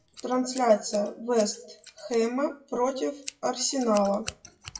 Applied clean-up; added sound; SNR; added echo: classical method WPE with log-MMSE.